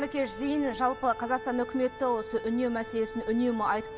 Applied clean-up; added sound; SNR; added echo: none; Organ; 12 dB; none.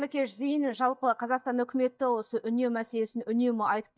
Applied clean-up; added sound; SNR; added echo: neural mask model DeepFilterNet 3.